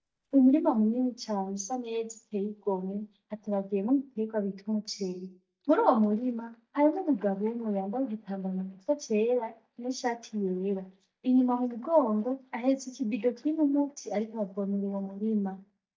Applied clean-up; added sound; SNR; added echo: neural mask model DeepFilterNet 3.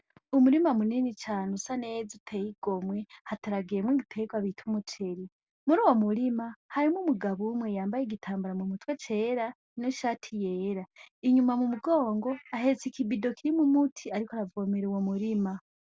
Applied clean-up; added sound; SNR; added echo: none; none; none; none.